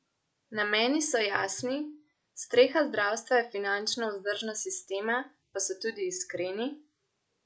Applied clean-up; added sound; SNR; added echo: none; none; none; none.